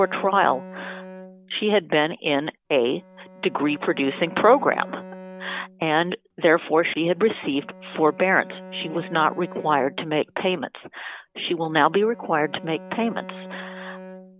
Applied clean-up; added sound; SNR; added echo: none; Bowed string instrument; 18 dB; none.